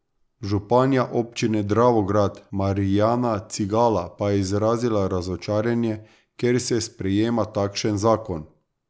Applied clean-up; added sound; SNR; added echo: none; none; none; none.